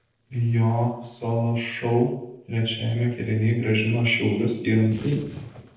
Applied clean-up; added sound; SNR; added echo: neural separator model SepFormer DNS4.